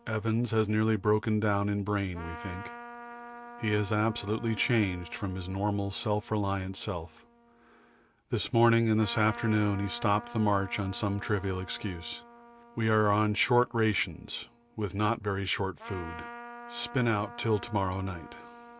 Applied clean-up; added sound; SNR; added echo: none; Trumpet; 17 dB; none.